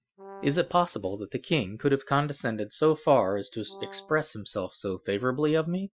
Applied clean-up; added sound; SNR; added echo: classical method Wiener filter.